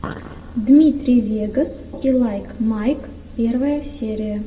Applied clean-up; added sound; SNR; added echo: none; none; none; reverberation time 0.9 s.